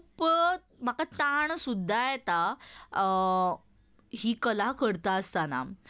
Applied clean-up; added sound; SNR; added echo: none; none; none; none.